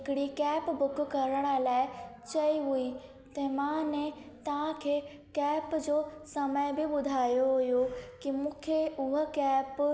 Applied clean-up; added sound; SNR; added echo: none; none; none; none.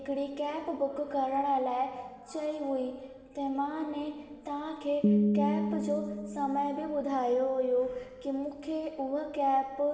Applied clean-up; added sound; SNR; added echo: none; Piano; 1 dB; reverberation time 1.1 s.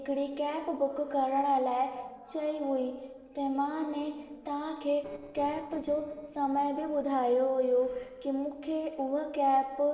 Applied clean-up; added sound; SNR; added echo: neural separator model SepFormer DNS4.